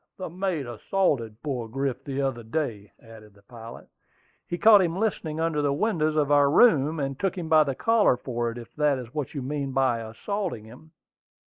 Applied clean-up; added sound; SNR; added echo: neural mask model Resemble Enhance denoiser.